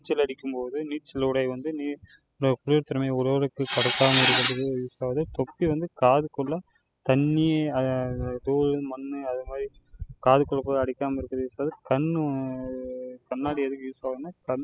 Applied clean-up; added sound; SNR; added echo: classical method spectral subtraction.